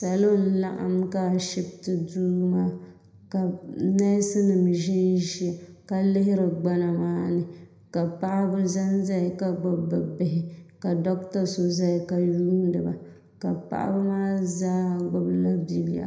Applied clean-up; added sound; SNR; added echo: none; none; none; reverberation time 0.8 s.